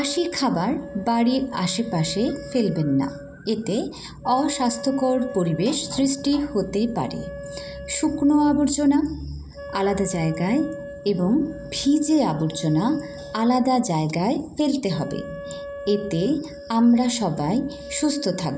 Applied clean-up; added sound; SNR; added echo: none; Wind instrument, woodwind instrument; 15 dB; none.